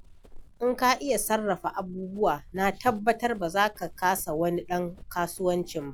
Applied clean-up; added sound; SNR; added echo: none; Run; 18 dB; none.